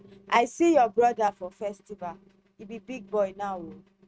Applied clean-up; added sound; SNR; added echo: neural mask model RNNoise.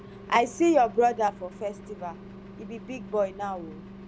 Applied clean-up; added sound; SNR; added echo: none; Engine; 16 dB; none.